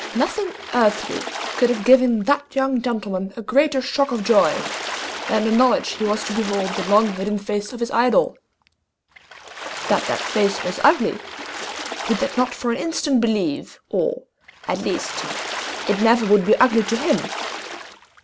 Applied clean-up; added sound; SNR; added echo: none; Water / Splash, splatter; 11 dB; none.